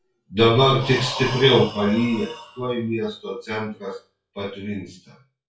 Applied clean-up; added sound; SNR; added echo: classical method WPE with log-MMSE.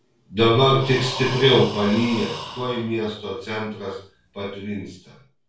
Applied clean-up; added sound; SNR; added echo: none; Breathing; 13 dB; reverberation time 0.4 s.